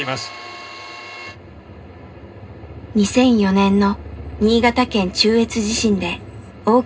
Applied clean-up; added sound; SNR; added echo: none; none; none; reverberation time 0.2 s.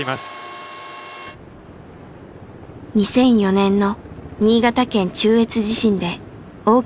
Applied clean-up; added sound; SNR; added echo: none; none; none; none.